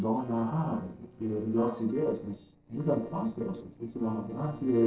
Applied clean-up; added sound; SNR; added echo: neural separator model SepFormer DNS4.